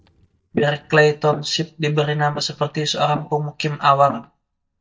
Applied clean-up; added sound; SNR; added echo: neural mask model DeepFilterNet 3.